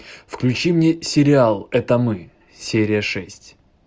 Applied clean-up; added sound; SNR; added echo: none; none; none; none.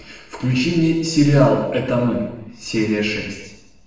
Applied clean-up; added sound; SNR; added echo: none; none; none; reverberation time 0.9 s.